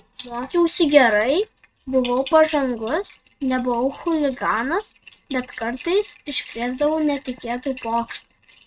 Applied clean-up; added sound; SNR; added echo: neural mask model RNNoise.